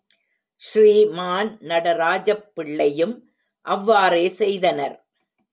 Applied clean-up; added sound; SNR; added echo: none; none; none; none.